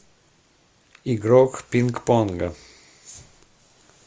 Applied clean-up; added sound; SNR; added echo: none; none; none; none.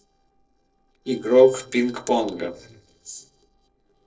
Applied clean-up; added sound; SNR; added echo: neural separator model SepFormer DNS4.